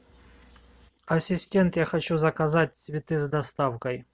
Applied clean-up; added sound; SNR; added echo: none; none; none; none.